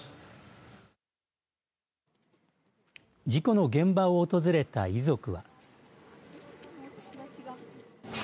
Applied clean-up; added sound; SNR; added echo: none; none; none; none.